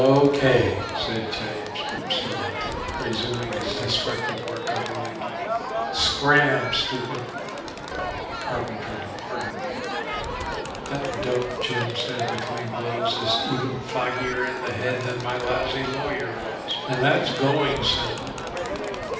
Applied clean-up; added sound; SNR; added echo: none; Crowd; 3 dB; reverberation time 0.8 s.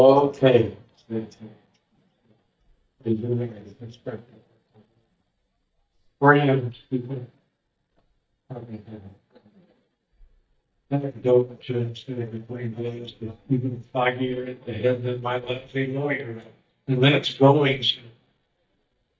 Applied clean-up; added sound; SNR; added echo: neural mask model DeepFilterNet 3.